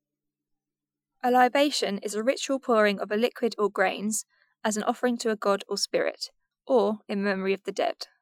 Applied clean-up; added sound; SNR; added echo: classical method Wiener filter.